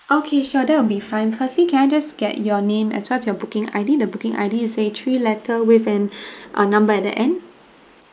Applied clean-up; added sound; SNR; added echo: neural mask model Resemble Enhance denoiser.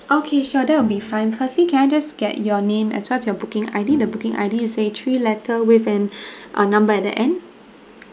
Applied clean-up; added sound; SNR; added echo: none; Bowed string instrument; 20 dB; none.